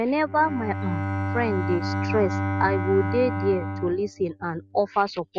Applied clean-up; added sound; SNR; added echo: neural mask model RNNoise.